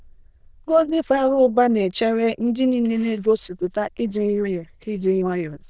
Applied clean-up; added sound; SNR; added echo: neural diffusion model UNIVERSE++.